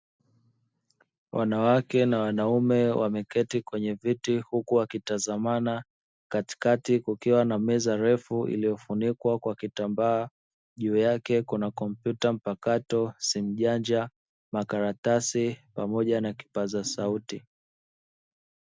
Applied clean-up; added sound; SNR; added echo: none; none; none; none.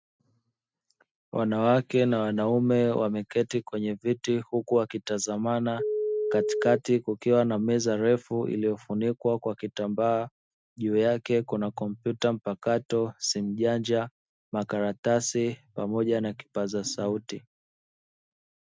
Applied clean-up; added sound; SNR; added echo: neural mask model RNNoise.